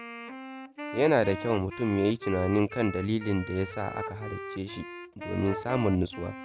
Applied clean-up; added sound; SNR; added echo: none; Wind instrument, woodwind instrument + Wind instrument, woodwind instrument; 11 dB; none.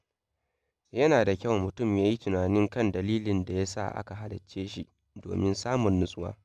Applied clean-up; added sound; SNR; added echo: none; none; none; none.